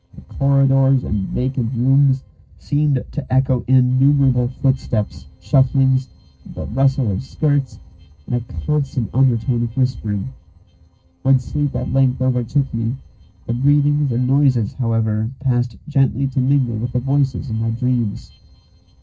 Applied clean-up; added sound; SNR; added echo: neural separator model SepFormer DNS4.